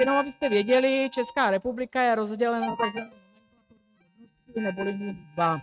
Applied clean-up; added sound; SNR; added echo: neural mask model RNNoise.